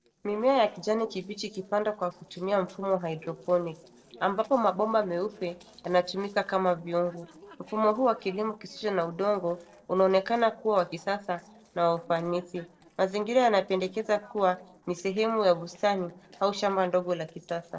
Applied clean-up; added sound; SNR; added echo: neural separator model SepFormer DNS4.